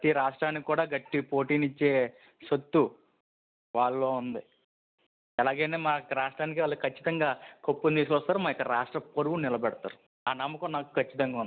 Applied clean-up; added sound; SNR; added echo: none; none; none; none.